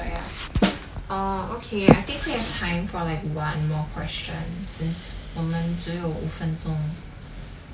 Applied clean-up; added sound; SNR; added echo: none; Snare drum; -1 dB; none.